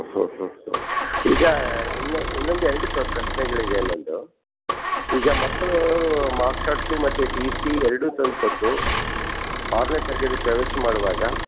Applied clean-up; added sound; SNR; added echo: none; Idling / Engine starting / Motor vehicle (road); 2 dB; none.